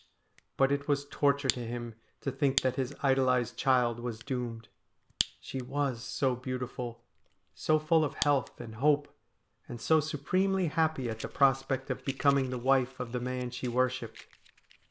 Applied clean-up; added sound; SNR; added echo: none; Fire; 15 dB; none.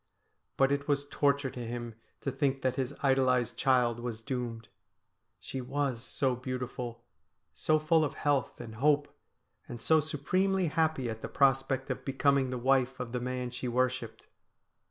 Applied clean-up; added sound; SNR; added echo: none; none; none; none.